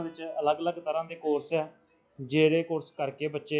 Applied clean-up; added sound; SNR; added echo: classical method log-MMSE.